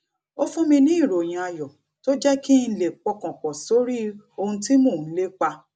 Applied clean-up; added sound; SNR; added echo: none; none; none; none.